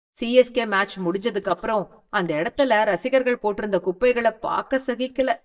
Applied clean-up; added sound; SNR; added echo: neural mask model DeepFilterNet 3.